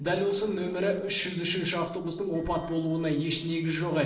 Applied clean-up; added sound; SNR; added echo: neural separator model SepFormer DNS4.